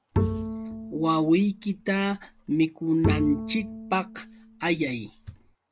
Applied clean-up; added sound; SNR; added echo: none; Bowed string instrument; 5 dB; none.